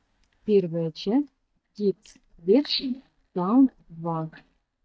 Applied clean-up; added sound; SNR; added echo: neural mask model DeepFilterNet 3.